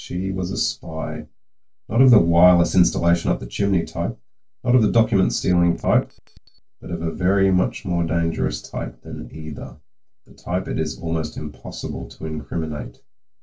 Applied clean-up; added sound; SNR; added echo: neural separator model SepFormer DNS4.